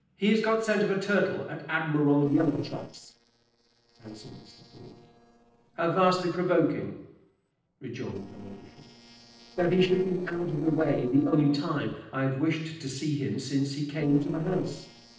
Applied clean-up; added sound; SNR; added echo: neural separator model SepFormer DNS4.